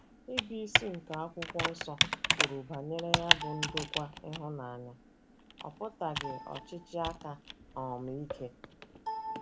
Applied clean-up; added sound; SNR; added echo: none; Computer keyboard; -5 dB; none.